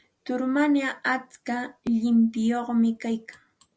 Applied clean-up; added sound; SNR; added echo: none; none; none; none.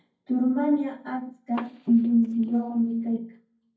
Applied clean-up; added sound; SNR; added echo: neural mask model DeepFilterNet 3.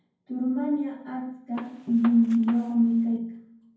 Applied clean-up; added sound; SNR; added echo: none; Gunshot, gunfire; 19 dB; reverberation time 0.9 s.